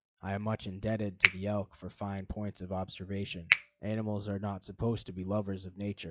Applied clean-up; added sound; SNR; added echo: classical method log-MMSE.